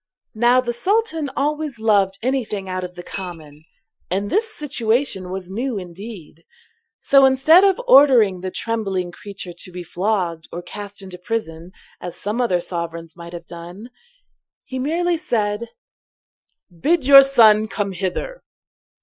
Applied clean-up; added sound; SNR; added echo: classical method Wiener filter.